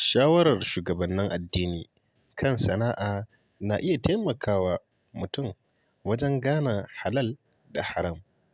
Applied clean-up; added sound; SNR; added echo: none; none; none; none.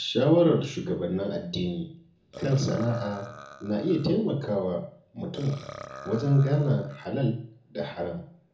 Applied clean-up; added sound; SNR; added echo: none; Burping, eructation; 18 dB; reverberation time 0.6 s.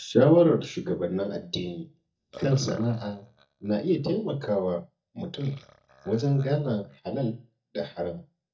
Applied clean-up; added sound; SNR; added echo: neural mask model DeepFilterNet 3.